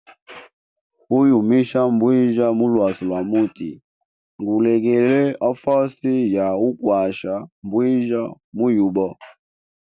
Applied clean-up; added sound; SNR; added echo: none; none; none; none.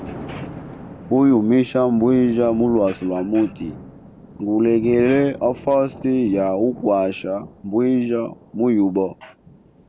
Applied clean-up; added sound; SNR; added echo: none; Thunder; 18 dB; none.